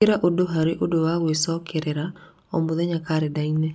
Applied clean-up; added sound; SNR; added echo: none; none; none; none.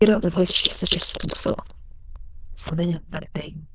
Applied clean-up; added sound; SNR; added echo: neural diffusion model UNIVERSE++.